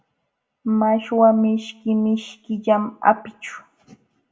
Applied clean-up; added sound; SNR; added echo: none; none; none; reverberation time 0.3 s.